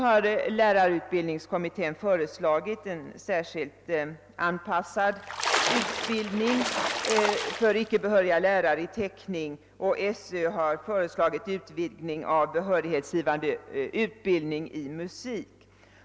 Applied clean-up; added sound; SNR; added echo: none; Splash, splatter; 3 dB; none.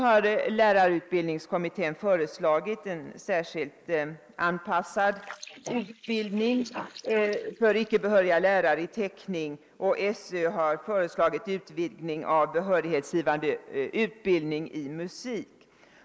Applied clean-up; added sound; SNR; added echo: neural mask model Resemble Enhance denoiser.